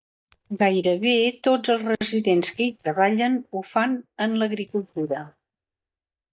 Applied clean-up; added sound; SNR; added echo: neural mask model DeepFilterNet 3.